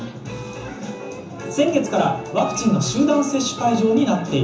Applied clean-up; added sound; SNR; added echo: none; Acoustic guitar; 17 dB; reverberation time 0.7 s.